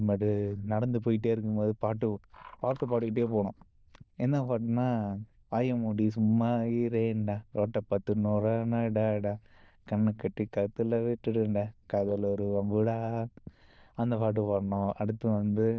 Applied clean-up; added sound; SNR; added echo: neural diffusion model UNIVERSE++.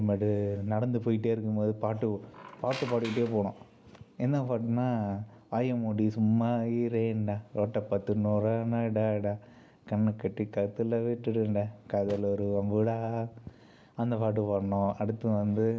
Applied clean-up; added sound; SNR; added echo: none; Squeak; 16 dB; none.